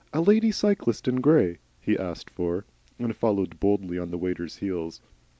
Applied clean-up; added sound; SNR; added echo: none; none; none; none.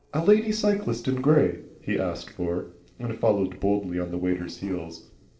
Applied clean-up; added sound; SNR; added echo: neural separator model SepFormer DNS4.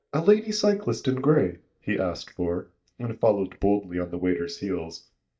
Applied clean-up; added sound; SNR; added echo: neural mask model DeepFilterNet 3.